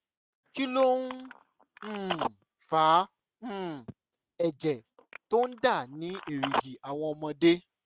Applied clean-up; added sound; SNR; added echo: neural mask model RNNoise.